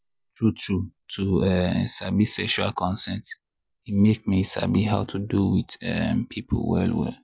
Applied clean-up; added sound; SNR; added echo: none; none; none; none.